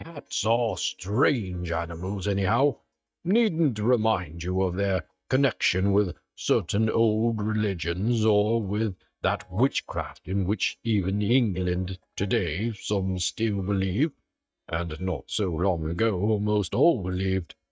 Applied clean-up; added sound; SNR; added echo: neural mask model DeepFilterNet 3.